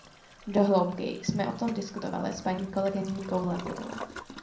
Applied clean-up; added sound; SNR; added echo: none; Toilet flush; 15 dB; reverberation time 0.5 s.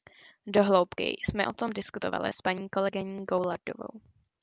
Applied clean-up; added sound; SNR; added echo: none; none; none; none.